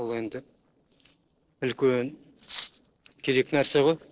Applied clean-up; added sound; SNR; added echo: neural separator model SepFormer DNS4.